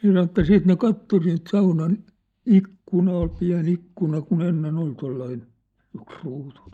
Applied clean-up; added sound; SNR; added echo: neural mask model DeepFilterNet 3.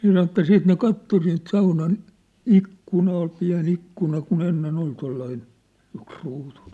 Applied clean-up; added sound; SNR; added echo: none; none; none; none.